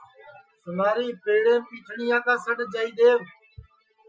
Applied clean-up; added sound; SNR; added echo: classical method Wiener filter.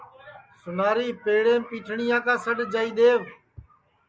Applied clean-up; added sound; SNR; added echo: none; none; none; none.